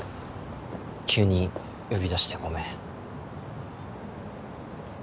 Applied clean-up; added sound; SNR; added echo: none; none; none; none.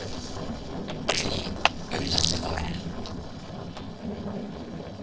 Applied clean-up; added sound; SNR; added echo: neural separator model SepFormer DNS4.